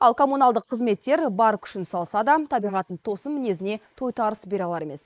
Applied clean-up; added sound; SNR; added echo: neural mask model Resemble Enhance denoiser.